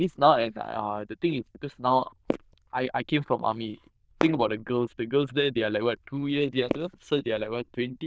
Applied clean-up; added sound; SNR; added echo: neural diffusion model UNIVERSE++.